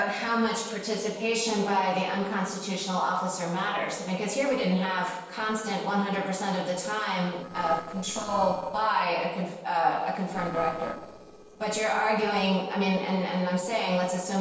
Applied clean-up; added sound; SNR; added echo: neural separator model SepFormer DNS4.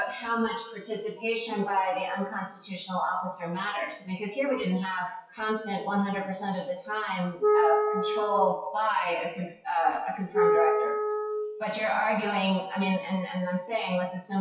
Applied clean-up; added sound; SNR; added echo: classical method WPE with log-MMSE.